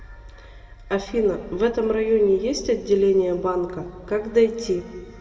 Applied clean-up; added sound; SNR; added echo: none; none; none; reverberation time 1.8 s.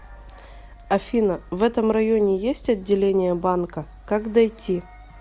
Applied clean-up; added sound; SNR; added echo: none; none; none; none.